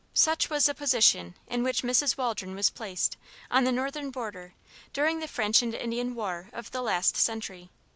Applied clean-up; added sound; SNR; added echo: none; none; none; none.